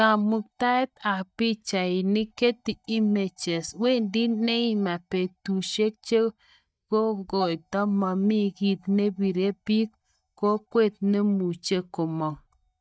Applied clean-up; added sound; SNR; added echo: neural mask model DeepFilterNet 3.